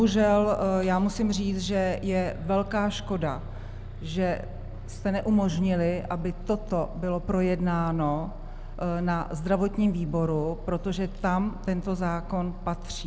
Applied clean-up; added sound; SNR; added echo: none; Bus; 10 dB; none.